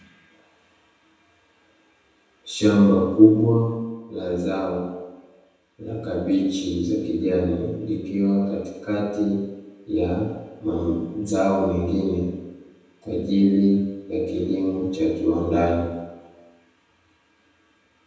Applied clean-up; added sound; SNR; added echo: none; none; none; reverberation time 1.1 s.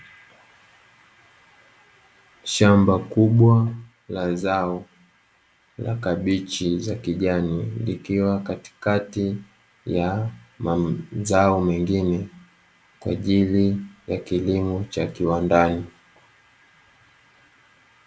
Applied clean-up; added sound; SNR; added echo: none; none; none; none.